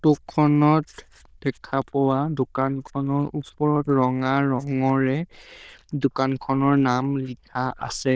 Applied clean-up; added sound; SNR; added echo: neural diffusion model UNIVERSE++.